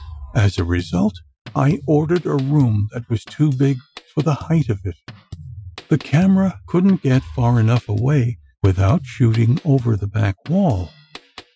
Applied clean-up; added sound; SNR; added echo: classical method Wiener filter.